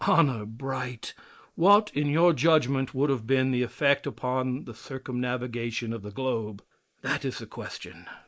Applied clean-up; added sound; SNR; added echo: neural mask model Resemble Enhance denoiser.